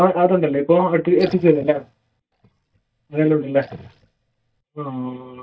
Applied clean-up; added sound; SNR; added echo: neural mask model DeepFilterNet 3.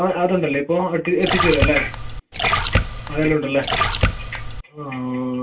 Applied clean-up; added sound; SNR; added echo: none; Splash, splatter; 0 dB; reverberation time 0.2 s.